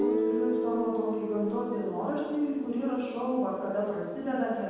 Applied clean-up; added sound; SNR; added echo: none; Guitar; 3 dB; reverberation time 1.2 s.